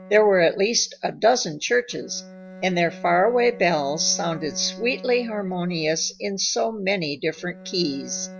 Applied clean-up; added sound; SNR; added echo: none; Bowed string instrument; 19 dB; none.